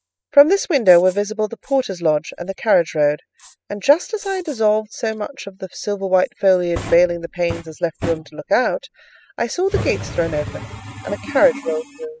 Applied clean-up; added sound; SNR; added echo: classical method spectral subtraction.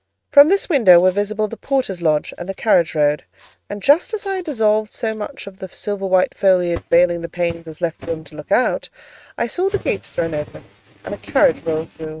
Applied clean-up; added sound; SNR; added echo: neural mask model RNNoise.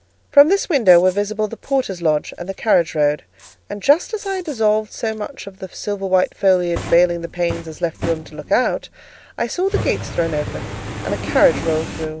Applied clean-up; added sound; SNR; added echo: none; Fire; 13 dB; none.